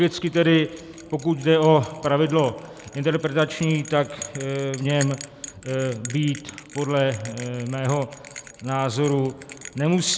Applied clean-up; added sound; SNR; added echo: none; Bell; 18 dB; none.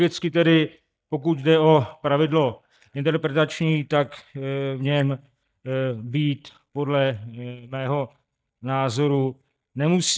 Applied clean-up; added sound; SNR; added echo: neural mask model DeepFilterNet 3.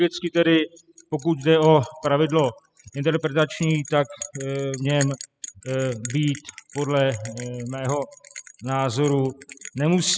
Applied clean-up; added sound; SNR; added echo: classical method spectral subtraction.